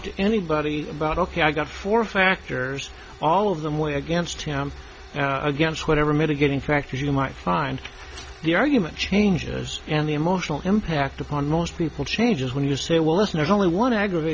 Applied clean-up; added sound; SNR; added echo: none; none; none; none.